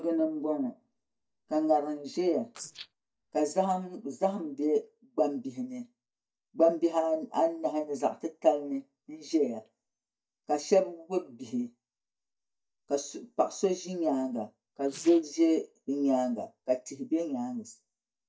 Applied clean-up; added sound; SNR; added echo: neural mask model DeepFilterNet 3.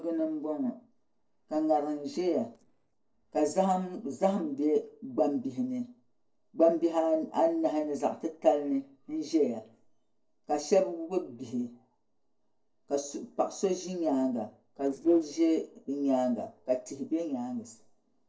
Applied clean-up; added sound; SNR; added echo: neural separator model SepFormer DNS4.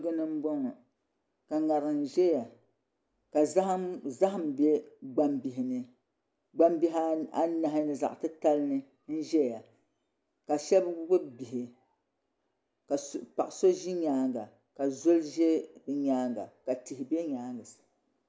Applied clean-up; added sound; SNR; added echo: none; none; none; none.